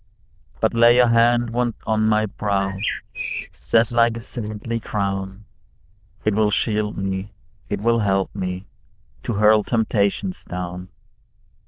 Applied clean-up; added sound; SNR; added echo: neural diffusion model UNIVERSE++.